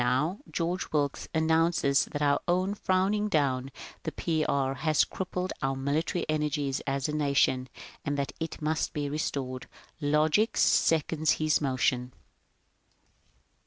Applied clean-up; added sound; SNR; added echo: none; none; none; none.